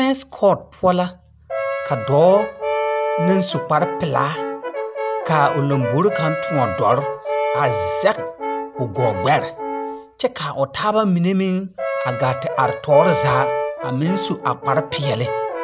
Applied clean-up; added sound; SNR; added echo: none; Brass instrument; 4 dB; none.